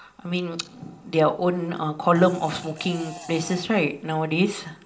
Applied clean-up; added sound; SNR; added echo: none; Fart; 16 dB; reverberation time 0.4 s.